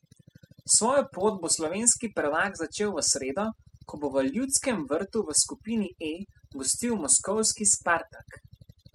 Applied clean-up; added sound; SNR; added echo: classical method spectral subtraction.